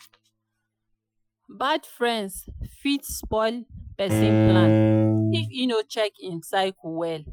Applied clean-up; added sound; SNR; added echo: classical method Wiener filter.